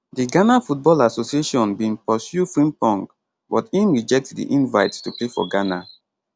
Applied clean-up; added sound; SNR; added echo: none; Chirp, tweet; 19 dB; none.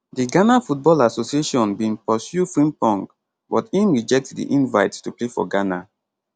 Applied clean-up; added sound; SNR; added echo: none; none; none; none.